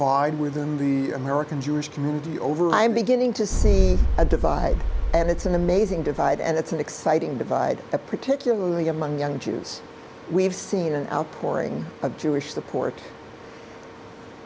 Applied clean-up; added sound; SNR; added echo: none; Boom; -2 dB; none.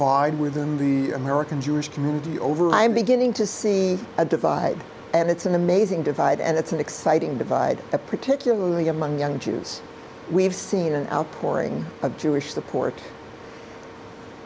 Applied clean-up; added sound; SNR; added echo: none; none; none; none.